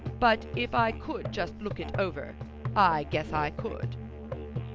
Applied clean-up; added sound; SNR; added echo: none; Musical instrument; 7 dB; none.